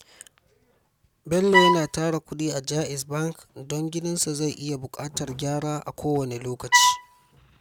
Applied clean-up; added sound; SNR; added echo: none; Bowed string instrument; -4 dB; none.